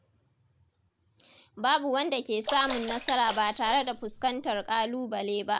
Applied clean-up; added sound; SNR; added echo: none; Sink (filling or washing) / Water / Splash, splatter; 9 dB; none.